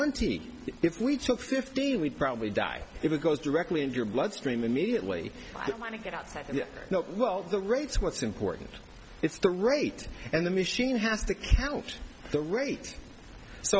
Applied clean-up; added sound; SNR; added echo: none; Whoosh, swoosh, swish; 18 dB; none.